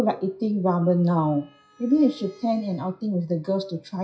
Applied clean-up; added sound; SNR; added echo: classical method WPE with log-MMSE.